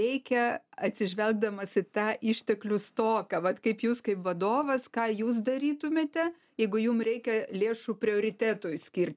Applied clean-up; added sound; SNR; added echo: none; none; none; none.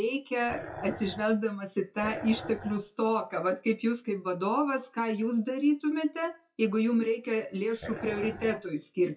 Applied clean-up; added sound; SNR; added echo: classical method WPE with log-MMSE.